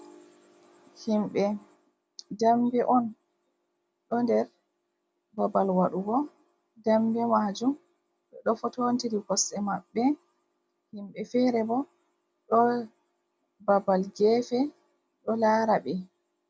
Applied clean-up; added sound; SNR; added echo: none; none; none; none.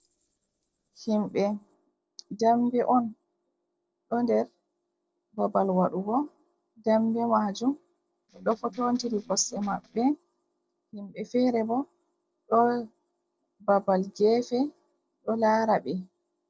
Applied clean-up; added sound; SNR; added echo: neural separator model SepFormer DNS4.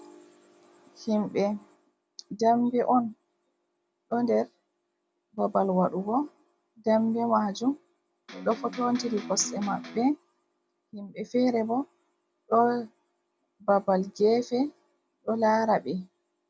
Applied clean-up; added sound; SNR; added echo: none; Electric guitar; 12 dB; none.